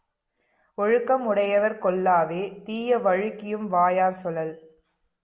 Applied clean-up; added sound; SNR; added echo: none; none; none; none.